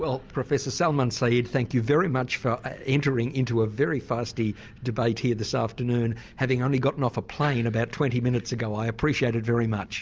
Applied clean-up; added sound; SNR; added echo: none; none; none; none.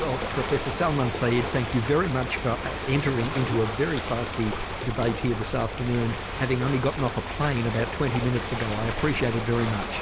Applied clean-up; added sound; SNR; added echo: none; Ocean; 5 dB; none.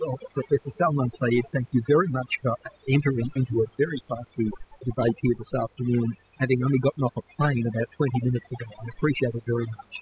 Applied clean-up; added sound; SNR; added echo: classical method spectral subtraction.